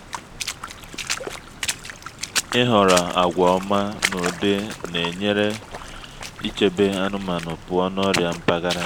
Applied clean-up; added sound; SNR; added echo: none; Water / Splash, splatter; 8 dB; none.